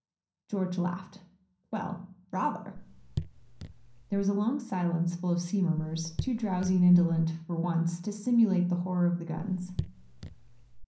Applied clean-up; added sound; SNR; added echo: none; Raindrop / Drip; 11 dB; reverberation time 0.6 s.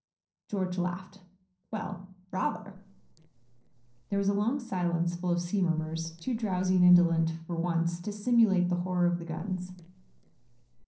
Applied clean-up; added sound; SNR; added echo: neural separator model SepFormer DNS4.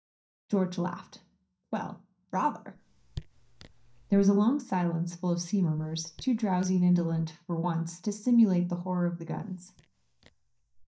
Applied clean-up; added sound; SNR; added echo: neural mask model DeepFilterNet 3.